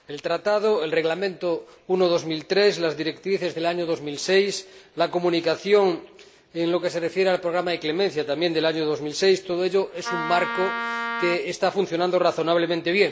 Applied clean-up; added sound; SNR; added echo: none; Wind instrument, woodwind instrument; 6 dB; none.